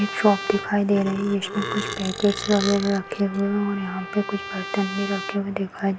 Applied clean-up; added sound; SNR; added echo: none; Trumpet + Burping, eructation; 10 dB; none.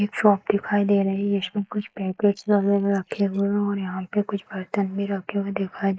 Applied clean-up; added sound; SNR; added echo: neural mask model Resemble Enhance denoiser.